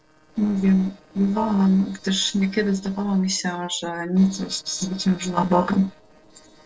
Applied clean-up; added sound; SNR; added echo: neural separator model SepFormer DNS4.